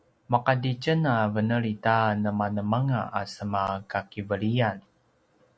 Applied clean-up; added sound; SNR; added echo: none; none; none; none.